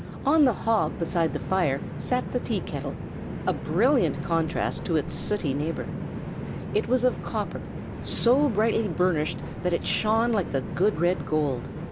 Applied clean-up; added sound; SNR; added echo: none; Train; 7 dB; none.